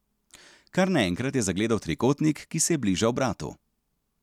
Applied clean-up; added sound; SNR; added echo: none; none; none; none.